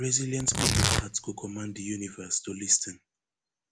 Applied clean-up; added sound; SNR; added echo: none; Tearing; -3 dB; none.